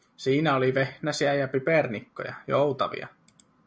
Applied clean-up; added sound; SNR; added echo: none; none; none; none.